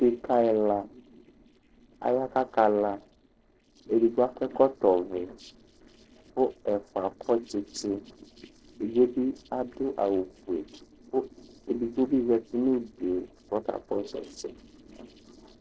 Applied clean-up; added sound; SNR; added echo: neural separator model SepFormer DNS4.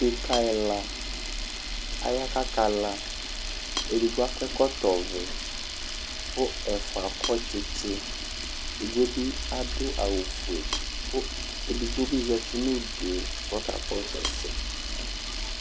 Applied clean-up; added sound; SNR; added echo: none; Camera; 2 dB; none.